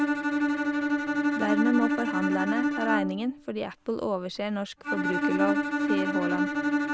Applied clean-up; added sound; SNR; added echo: none; Bowed string instrument; -4 dB; none.